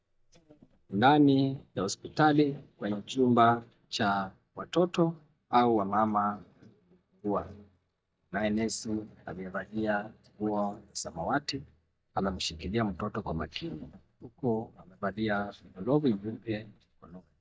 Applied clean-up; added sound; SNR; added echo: neural mask model DeepFilterNet 3.